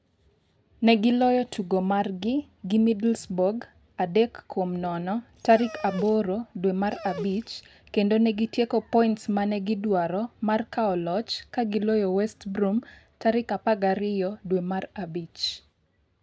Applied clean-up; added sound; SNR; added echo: none; Dog; 15 dB; none.